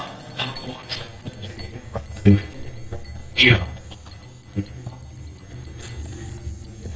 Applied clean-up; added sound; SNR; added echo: neural mask model DeepFilterNet 3.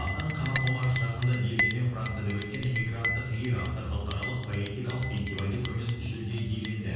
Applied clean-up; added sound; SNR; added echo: none; Chink, clink; -4 dB; reverberation time 1.3 s.